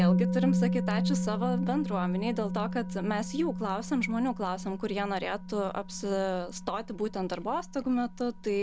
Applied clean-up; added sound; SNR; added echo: none; Musical instrument; 1 dB; none.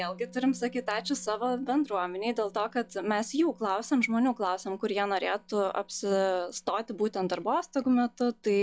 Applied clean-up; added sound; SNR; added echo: classical method log-MMSE.